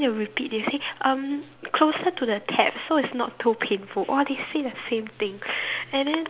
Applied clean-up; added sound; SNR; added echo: none; none; none; none.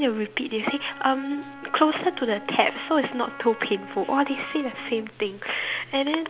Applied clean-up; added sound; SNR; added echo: none; Wind instrument, woodwind instrument; 16 dB; none.